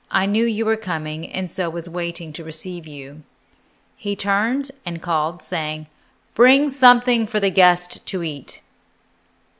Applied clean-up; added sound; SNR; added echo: none; none; none; none.